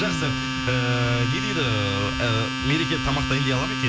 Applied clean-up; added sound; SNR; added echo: none; Domestic sounds, home sounds; 2 dB; none.